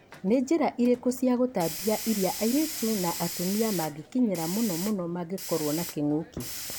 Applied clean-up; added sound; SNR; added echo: none; Hiss; 10 dB; none.